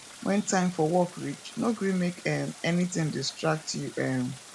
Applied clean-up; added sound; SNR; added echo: none; Stream; 18 dB; none.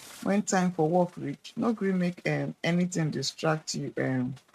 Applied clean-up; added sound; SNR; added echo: neural mask model RNNoise.